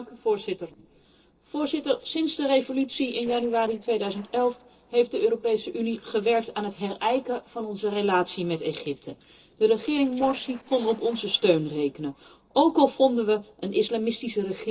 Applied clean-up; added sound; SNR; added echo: neural separator model SepFormer DNS4.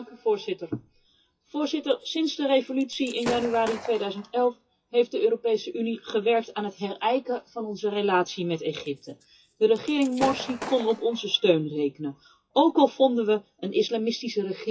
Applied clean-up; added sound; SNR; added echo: classical method WPE with log-MMSE.